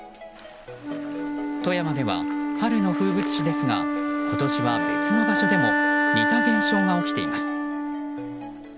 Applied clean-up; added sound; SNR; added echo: none; Wind instrument, woodwind instrument; -2 dB; none.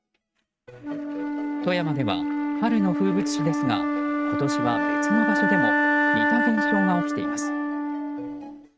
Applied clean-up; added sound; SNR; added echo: neural mask model RNNoise.